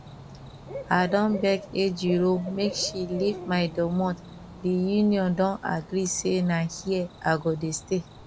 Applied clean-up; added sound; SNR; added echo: none; Cricket / Bird; 15 dB; none.